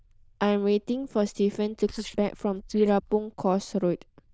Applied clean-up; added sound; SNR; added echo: neural diffusion model UNIVERSE++.